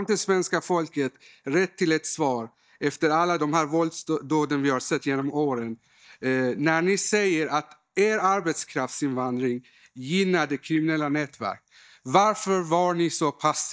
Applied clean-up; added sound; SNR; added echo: neural mask model DeepFilterNet 3.